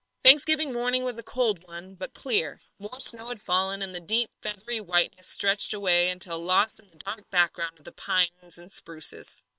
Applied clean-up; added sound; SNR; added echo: neural separator model SepFormer WHAM!.